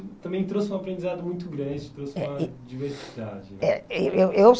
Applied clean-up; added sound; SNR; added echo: none; none; none; none.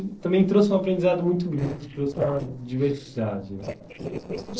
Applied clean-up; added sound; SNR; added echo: neural separator model SepFormer DNS4.